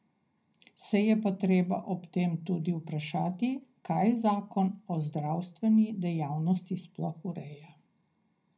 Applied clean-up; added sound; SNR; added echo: none; none; none; reverberation time 0.3 s.